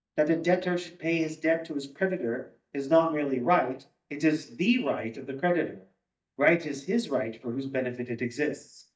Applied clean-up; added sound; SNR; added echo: neural mask model DeepFilterNet 3.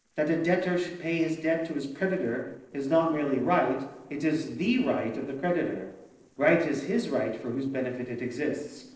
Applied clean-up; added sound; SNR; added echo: neural separator model SepFormer DNS4.